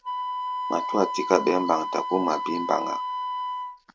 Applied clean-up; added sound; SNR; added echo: none; Wind instrument, woodwind instrument; 3 dB; none.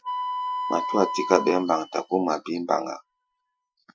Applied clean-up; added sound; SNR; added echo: classical method Wiener filter.